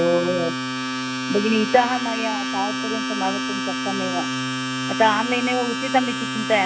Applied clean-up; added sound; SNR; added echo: none; Domestic sounds, home sounds; 2 dB; none.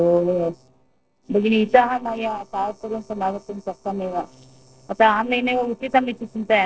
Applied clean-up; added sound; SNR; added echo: neural separator model SepFormer DNS4.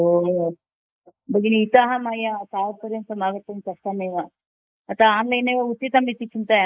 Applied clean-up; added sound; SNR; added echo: neural mask model Resemble Enhance denoiser.